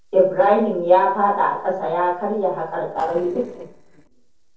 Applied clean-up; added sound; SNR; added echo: neural separator model SepFormer DNS4.